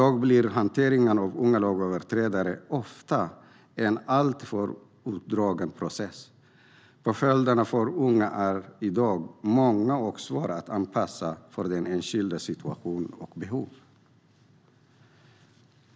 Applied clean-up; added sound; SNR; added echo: none; none; none; none.